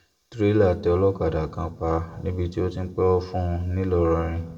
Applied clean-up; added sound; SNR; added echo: none; none; none; reverberation time 1.1 s.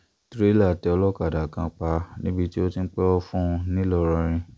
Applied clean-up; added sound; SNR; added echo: none; none; none; none.